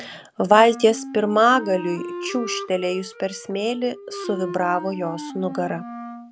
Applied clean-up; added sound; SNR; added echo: none; Wind instrument, woodwind instrument; 12 dB; none.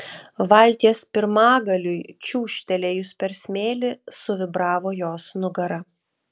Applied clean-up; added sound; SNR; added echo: none; none; none; none.